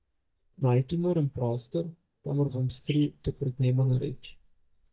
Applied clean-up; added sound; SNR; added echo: neural mask model DeepFilterNet 3.